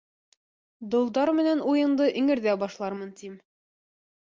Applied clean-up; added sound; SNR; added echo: none; none; none; none.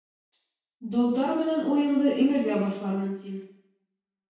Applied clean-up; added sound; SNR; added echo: none; none; none; reverberation time 0.6 s.